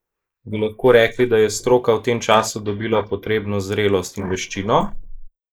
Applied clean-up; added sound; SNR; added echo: neural mask model Resemble Enhance denoiser.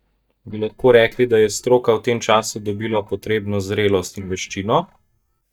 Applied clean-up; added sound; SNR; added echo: neural mask model DeepFilterNet 3.